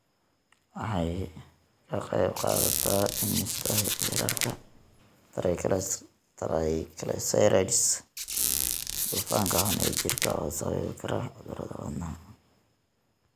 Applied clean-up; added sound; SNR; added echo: none; Squeak; 0 dB; none.